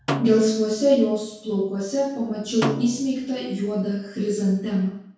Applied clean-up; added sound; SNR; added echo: none; Snare drum; 11 dB; reverberation time 0.6 s.